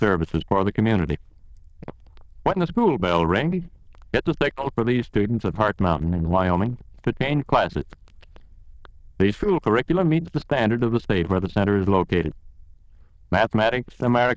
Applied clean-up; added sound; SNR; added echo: neural diffusion model UNIVERSE++.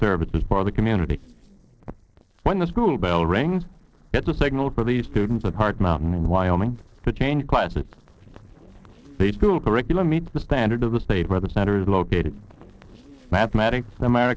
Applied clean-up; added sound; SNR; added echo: neural separator model SepFormer DNS4.